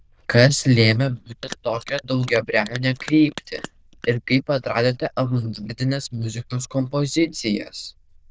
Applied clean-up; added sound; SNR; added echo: neural diffusion model UNIVERSE++.